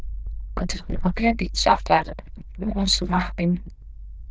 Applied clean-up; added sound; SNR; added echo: neural diffusion model UNIVERSE++.